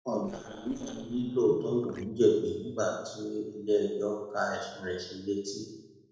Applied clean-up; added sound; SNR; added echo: neural separator model SepFormer DNS4.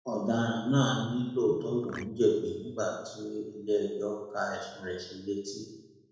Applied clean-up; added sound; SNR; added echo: none; Marimba, xylophone; 14 dB; reverberation time 0.9 s.